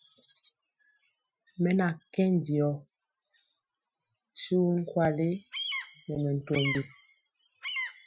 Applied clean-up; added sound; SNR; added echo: classical method Wiener filter.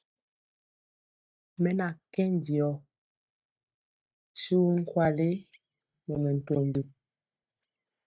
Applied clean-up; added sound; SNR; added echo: neural mask model DeepFilterNet 3.